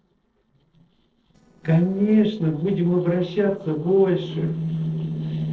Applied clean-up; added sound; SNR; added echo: neural separator model SepFormer DNS4.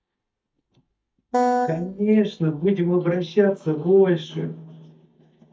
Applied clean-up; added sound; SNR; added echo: neural mask model DeepFilterNet 3.